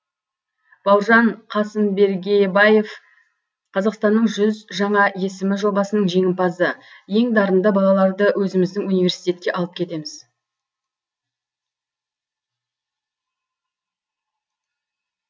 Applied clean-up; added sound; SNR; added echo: none; none; none; none.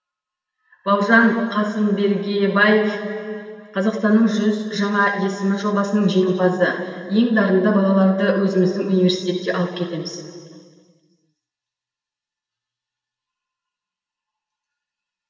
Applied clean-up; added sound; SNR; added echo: none; none; none; reverberation time 2.3 s.